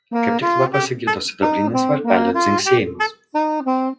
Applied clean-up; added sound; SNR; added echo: classical method WPE with log-MMSE.